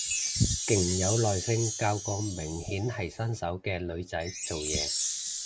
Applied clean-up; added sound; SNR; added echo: none; Chime; 4 dB; none.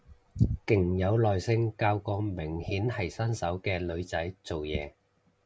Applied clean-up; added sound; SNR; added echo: none; none; none; none.